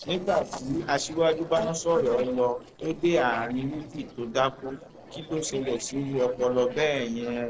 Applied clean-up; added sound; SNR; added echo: neural separator model SepFormer DNS4.